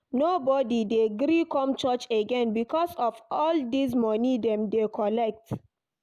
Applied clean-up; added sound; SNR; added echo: none; none; none; none.